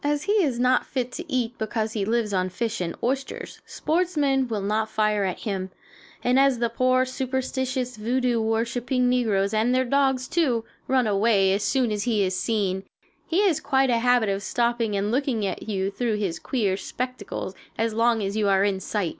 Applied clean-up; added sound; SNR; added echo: none; none; none; none.